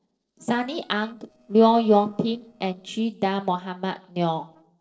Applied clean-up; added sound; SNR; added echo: neural separator model SepFormer DNS4.